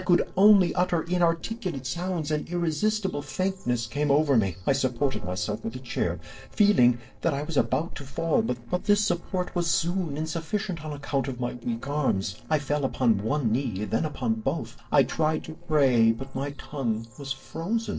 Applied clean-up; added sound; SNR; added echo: neural separator model SepFormer DNS4.